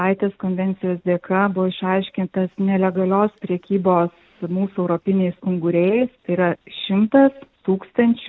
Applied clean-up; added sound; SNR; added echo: none; none; none; none.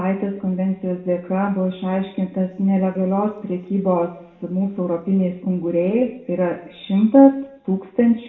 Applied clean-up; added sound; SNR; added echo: none; none; none; reverberation time 0.6 s.